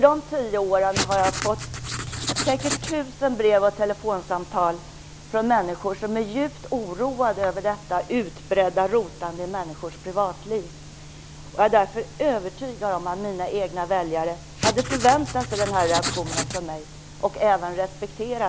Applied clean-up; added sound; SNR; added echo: none; Writing; 4 dB; none.